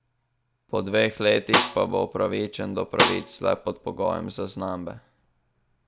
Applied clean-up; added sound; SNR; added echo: none; Snare drum; 0 dB; none.